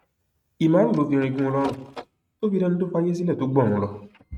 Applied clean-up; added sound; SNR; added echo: neural mask model RNNoise.